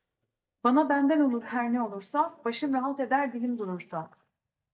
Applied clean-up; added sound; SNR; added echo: neural mask model DeepFilterNet 3.